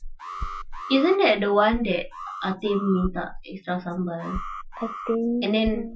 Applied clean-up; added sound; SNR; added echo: classical method Wiener filter.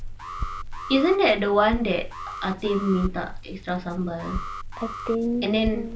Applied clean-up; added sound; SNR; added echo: none; Alarm + Crackle; 9 dB; none.